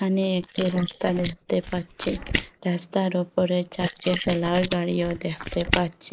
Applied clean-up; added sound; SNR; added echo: neural mask model Resemble Enhance denoiser.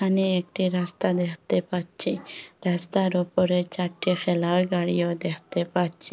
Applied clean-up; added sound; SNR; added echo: none; none; none; none.